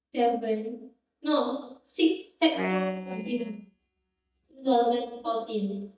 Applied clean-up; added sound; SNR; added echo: neural mask model DeepFilterNet 3.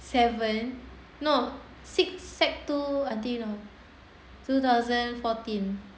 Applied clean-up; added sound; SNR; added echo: none; none; none; none.